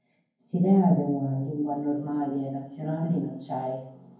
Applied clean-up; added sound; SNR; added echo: none; none; none; reverberation time 0.9 s.